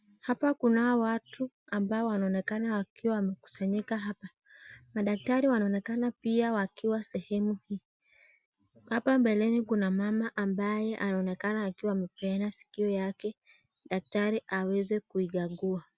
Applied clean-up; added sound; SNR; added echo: none; none; none; none.